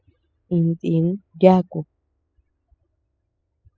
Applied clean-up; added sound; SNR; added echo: classical method spectral subtraction.